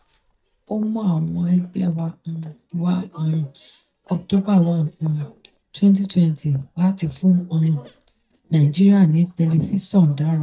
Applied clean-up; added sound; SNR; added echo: neural mask model DeepFilterNet 3.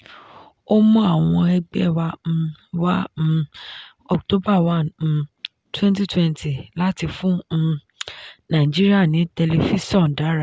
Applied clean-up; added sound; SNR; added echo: none; none; none; none.